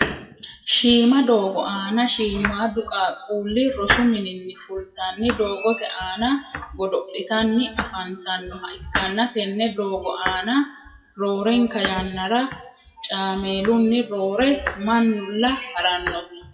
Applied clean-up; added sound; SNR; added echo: classical method WPE with log-MMSE.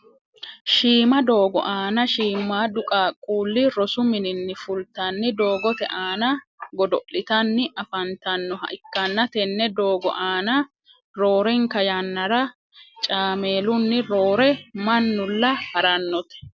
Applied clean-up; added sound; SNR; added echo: none; none; none; none.